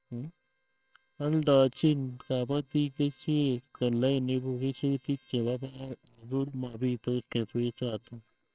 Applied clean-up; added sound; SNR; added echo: neural separator model SepFormer WHAMR!.